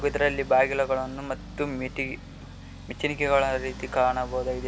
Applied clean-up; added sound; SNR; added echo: none; Accelerating, revving, vroom; 13 dB; none.